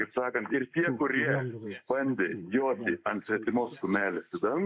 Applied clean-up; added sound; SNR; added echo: neural mask model Resemble Enhance denoiser.